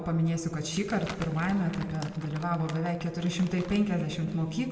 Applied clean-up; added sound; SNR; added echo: none; Crumpling, crinkling; 17 dB; reverberation time 2.0 s.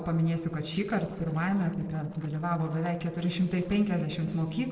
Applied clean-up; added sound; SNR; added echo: neural separator model SepFormer DNS4.